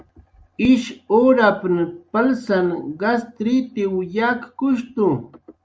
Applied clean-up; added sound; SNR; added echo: none; none; none; none.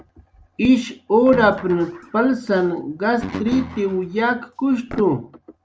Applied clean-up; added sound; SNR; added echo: none; Guitar; 14 dB; none.